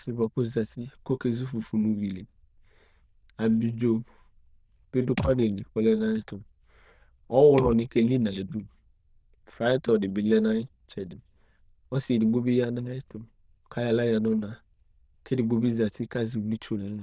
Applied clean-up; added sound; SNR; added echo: neural diffusion model UNIVERSE++.